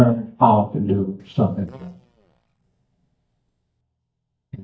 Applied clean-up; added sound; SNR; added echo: neural mask model DeepFilterNet 3.